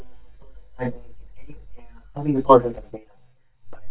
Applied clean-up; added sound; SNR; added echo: neural mask model DeepFilterNet 3.